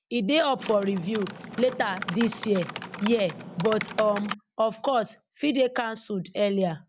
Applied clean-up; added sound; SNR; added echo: none; Typing; 11 dB; none.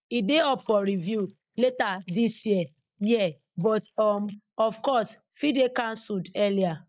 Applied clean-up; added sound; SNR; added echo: neural mask model Resemble Enhance denoiser.